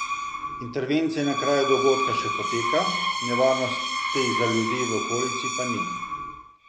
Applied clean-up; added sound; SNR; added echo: none; Screech; 2 dB; none.